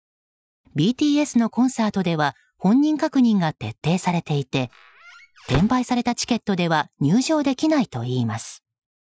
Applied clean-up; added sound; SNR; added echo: classical method Wiener filter.